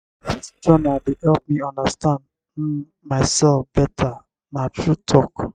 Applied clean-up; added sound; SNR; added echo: neural mask model RNNoise.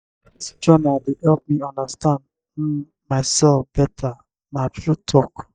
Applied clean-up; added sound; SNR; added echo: neural mask model DeepFilterNet 3.